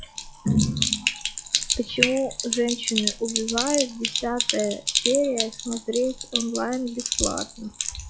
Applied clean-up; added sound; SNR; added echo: classical method log-MMSE.